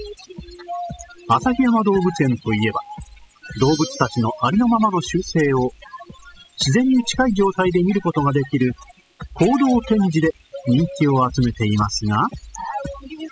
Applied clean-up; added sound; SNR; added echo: classical method spectral subtraction.